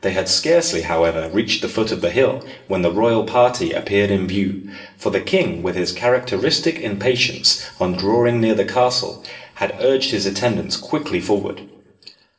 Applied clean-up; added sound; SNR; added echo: none; none; none; reverberation time 0.6 s.